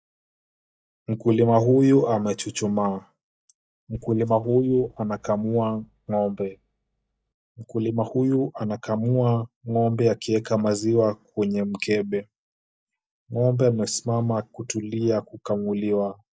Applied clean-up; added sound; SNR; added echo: neural mask model DeepFilterNet 3.